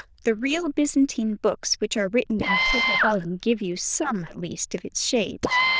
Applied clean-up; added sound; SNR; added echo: neural diffusion model UNIVERSE++.